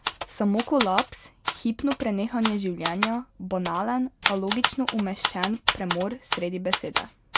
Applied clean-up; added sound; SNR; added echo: none; Typewriter; 3 dB; none.